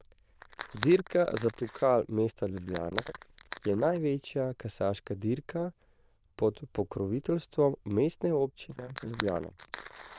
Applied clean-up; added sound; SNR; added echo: neural diffusion model UNIVERSE++.